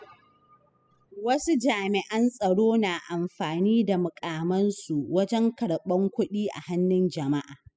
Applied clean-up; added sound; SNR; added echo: classical method spectral subtraction.